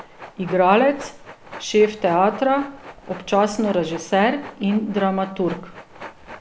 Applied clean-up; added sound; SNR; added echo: none; Train; 18 dB; none.